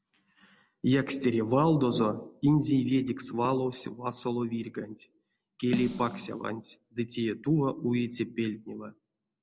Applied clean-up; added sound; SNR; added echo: none; Snare drum; 11 dB; none.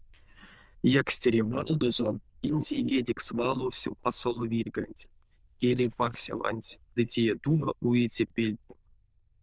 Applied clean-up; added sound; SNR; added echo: neural diffusion model UNIVERSE++.